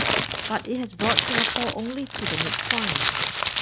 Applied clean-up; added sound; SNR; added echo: none; Crumpling, crinkling; -5 dB; none.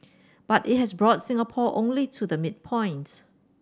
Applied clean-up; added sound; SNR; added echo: none; none; none; none.